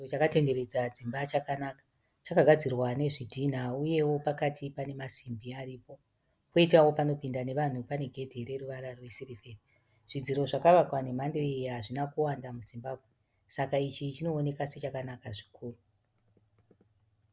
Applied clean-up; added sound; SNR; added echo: none; none; none; none.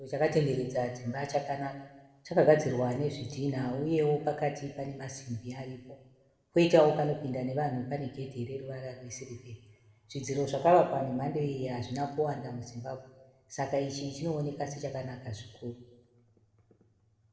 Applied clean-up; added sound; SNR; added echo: none; none; none; reverberation time 1.0 s.